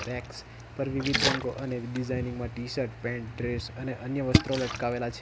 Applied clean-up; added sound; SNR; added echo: none; Splash, splatter; 1 dB; none.